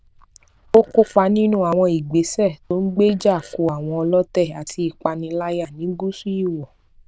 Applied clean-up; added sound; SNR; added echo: neural diffusion model UNIVERSE++.